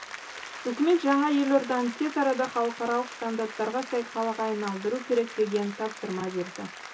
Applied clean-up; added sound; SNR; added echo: none; Applause; 14 dB; reverberation time 0.2 s.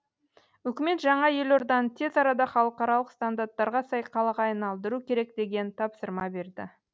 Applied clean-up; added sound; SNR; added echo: none; none; none; none.